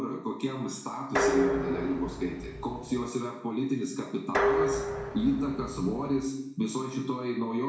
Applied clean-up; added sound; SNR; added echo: none; Dishes, pots, and pans; 1 dB; reverberation time 0.6 s.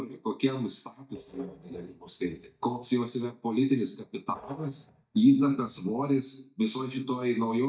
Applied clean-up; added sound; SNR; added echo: neural mask model DeepFilterNet 3.